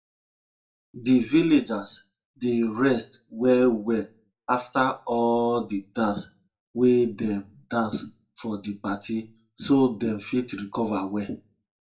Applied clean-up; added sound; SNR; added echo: none; none; none; reverberation time 0.2 s.